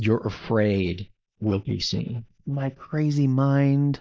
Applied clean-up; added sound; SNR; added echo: neural mask model Resemble Enhance denoiser.